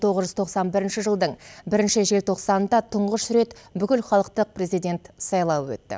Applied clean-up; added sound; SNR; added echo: none; none; none; none.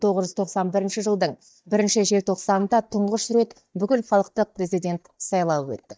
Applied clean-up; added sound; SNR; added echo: neural mask model DeepFilterNet 3.